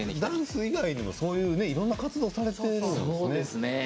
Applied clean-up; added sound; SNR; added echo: none; none; none; none.